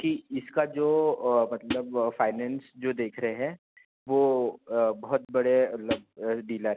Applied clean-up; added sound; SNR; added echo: none; Hi-hat; 5 dB; none.